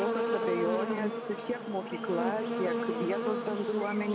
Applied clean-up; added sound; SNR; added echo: none; Buzz; 0 dB; none.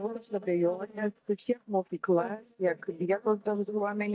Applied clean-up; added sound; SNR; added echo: neural mask model DeepFilterNet 3.